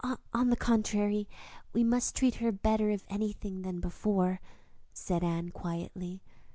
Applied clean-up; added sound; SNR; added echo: none; none; none; none.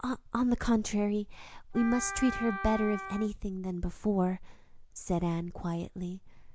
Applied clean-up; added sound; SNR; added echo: none; Wind instrument, woodwind instrument; 8 dB; none.